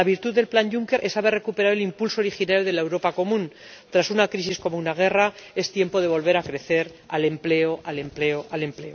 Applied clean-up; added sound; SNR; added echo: none; none; none; none.